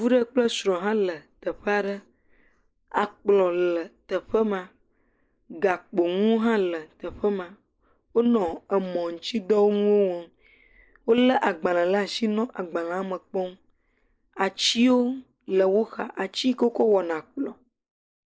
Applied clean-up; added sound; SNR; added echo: neural mask model Resemble Enhance denoiser.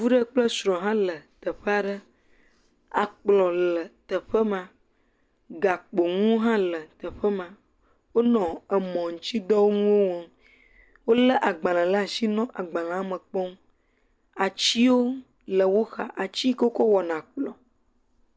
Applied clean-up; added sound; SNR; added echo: none; none; none; none.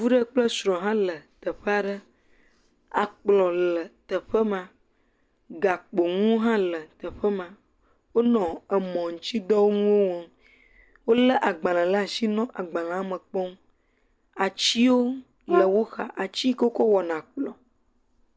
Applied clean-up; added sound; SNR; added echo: none; Brass instrument; 4 dB; none.